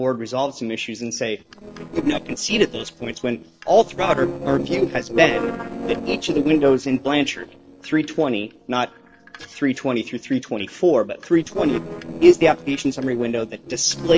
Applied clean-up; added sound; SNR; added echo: neural separator model SepFormer DNS4.